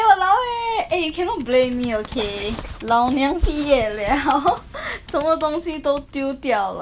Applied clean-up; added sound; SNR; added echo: none; Writing + Computer keyboard; 20 dB; none.